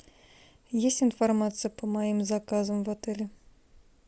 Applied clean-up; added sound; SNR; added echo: none; none; none; none.